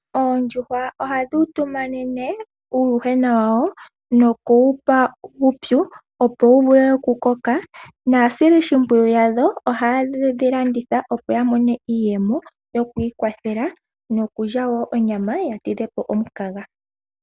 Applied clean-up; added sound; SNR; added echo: none; none; none; none.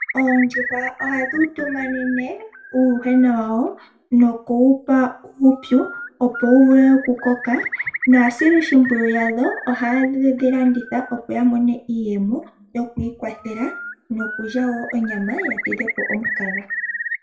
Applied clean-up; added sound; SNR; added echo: none; Bird; 11 dB; reverberation time 0.3 s.